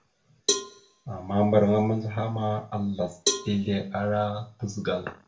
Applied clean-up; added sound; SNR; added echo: none; Cowbell; 7 dB; reverberation time 0.3 s.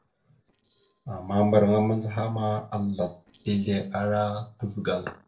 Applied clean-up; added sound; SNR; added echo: neural separator model SepFormer DNS4.